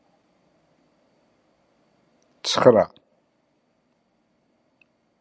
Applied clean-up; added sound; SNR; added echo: none; none; none; none.